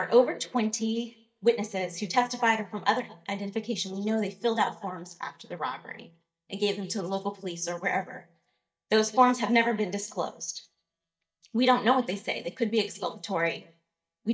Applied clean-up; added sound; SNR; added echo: neural mask model DeepFilterNet 3.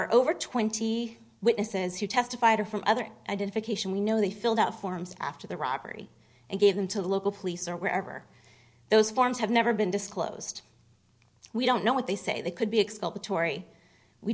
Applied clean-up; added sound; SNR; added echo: none; none; none; none.